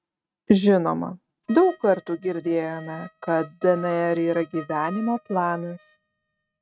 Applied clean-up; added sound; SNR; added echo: neural mask model RNNoise.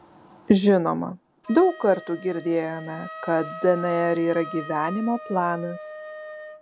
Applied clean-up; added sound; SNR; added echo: none; Wind instrument, woodwind instrument; 15 dB; none.